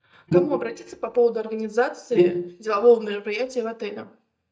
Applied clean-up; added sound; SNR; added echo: neural mask model DeepFilterNet 3.